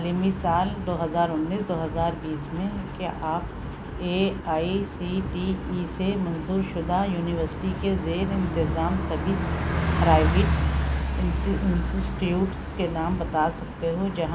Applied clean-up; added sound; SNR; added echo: none; Bus; 4 dB; none.